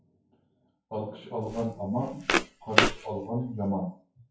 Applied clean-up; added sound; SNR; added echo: classical method WPE with log-MMSE.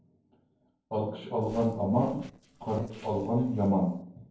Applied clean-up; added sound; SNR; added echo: neural separator model SepFormer DNS4.